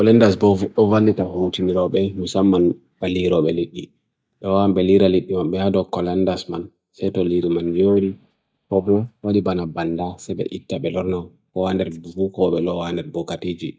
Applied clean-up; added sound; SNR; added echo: neural mask model DeepFilterNet 3.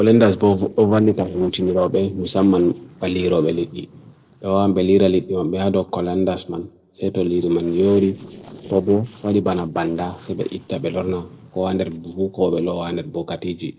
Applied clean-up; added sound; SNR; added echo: neural separator model SepFormer DNS4.